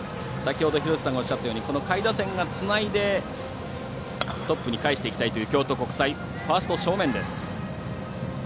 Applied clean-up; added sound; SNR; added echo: none; none; none; none.